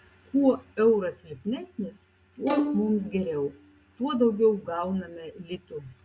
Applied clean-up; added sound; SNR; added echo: none; Bowed string instrument; 6 dB; none.